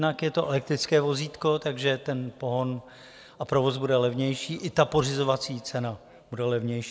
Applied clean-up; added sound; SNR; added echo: none; none; none; none.